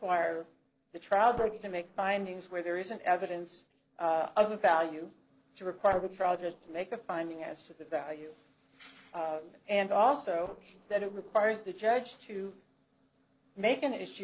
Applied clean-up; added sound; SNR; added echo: neural separator model SepFormer DNS4.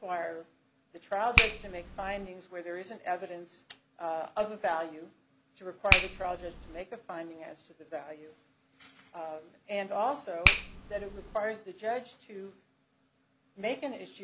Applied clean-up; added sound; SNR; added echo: none; Finger snapping; -3 dB; none.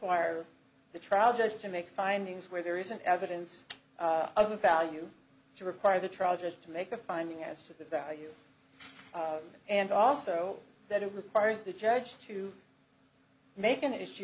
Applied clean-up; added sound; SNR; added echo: none; none; none; none.